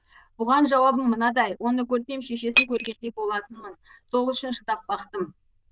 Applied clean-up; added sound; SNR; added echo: neural diffusion model UNIVERSE++.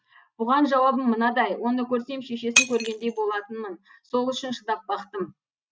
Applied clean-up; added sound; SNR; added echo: none; Shatter; 5 dB; none.